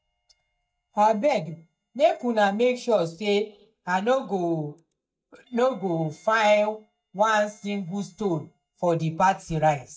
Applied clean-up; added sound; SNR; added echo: neural mask model DeepFilterNet 3.